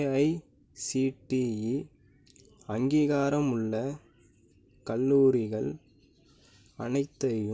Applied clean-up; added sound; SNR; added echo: none; none; none; none.